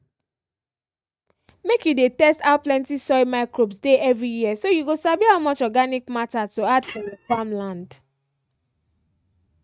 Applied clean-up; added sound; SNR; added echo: neural mask model RNNoise.